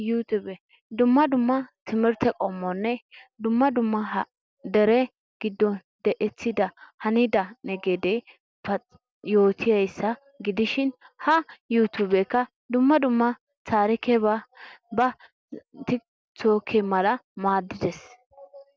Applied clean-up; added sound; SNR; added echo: none; none; none; none.